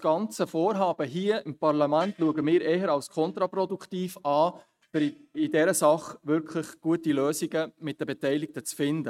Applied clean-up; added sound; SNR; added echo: neural mask model RNNoise.